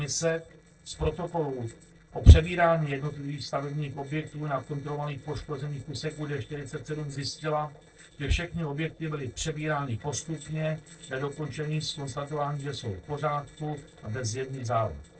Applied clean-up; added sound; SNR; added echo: neural separator model SepFormer DNS4.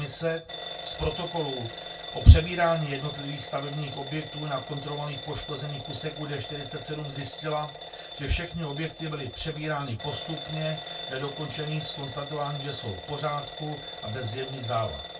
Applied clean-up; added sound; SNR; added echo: none; Alarm / Bell; 9 dB; reverberation time 0.2 s.